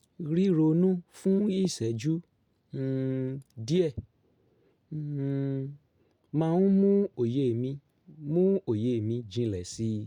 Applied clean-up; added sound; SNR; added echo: none; none; none; none.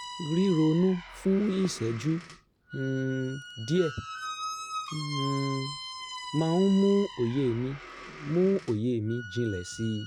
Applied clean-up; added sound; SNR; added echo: none; Squeak; 12 dB; none.